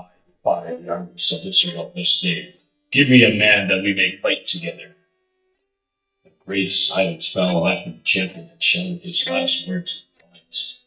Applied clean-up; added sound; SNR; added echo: neural mask model DeepFilterNet 3.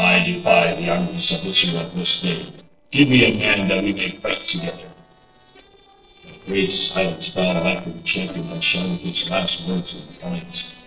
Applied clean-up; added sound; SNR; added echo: neural separator model SepFormer DNS4.